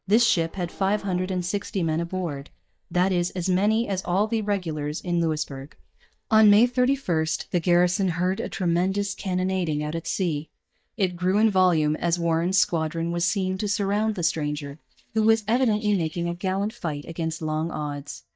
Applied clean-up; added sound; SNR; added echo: neural mask model DeepFilterNet 3.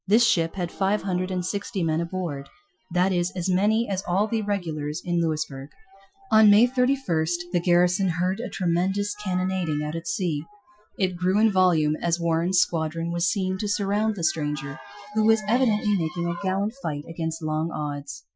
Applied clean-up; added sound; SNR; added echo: classical method Wiener filter.